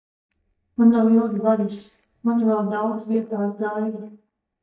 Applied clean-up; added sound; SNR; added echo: neural mask model DeepFilterNet 3.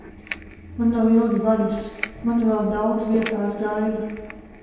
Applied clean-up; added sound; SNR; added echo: none; Crackle; 11 dB; reverberation time 1.1 s.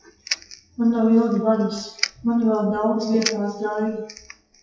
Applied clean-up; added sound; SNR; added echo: classical method WPE with log-MMSE.